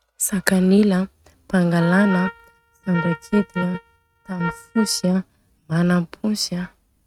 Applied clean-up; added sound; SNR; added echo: neural mask model RNNoise.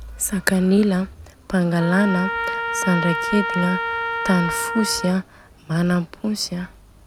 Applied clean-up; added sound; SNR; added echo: none; Trumpet; 6 dB; none.